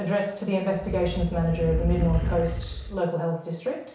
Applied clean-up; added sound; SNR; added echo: none; Animal; 2 dB; reverberation time 0.6 s.